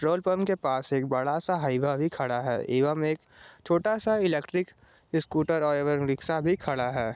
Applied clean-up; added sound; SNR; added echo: none; none; none; none.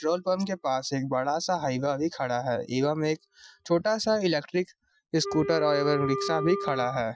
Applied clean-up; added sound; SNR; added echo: classical method Wiener filter.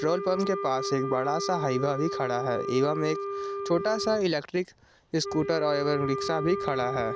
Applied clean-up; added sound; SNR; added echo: none; Wind instrument, woodwind instrument; 5 dB; none.